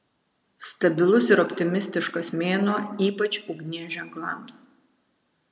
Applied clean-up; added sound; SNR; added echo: none; none; none; none.